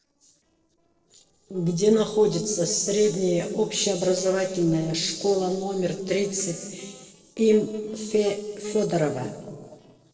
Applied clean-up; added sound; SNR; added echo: neural separator model SepFormer DNS4.